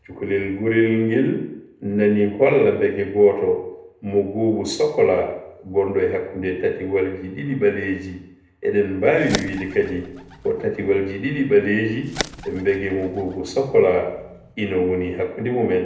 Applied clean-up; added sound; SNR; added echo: none; Bird; 16 dB; reverberation time 0.7 s.